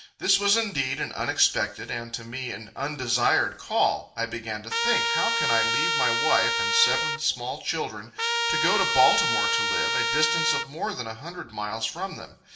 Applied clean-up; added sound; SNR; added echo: none; Trumpet; -2 dB; reverberation time 0.9 s.